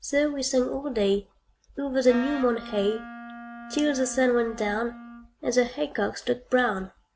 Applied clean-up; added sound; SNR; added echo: none; Wind instrument, woodwind instrument; 14 dB; none.